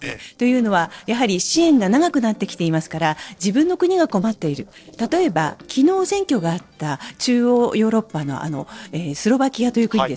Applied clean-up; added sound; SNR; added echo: neural separator model SepFormer DNS4.